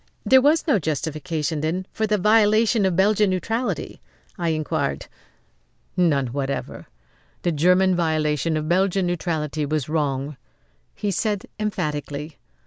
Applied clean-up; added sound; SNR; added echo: none; none; none; none.